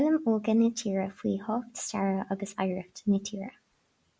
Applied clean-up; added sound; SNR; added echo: none; none; none; none.